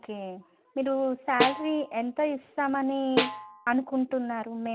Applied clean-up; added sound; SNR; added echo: none; Snare drum; 3 dB; none.